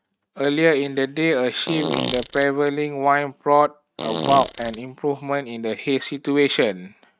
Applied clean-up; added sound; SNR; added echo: neural mask model RNNoise.